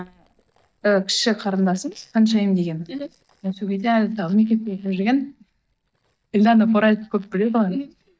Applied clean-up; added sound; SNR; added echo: neural mask model DeepFilterNet 3.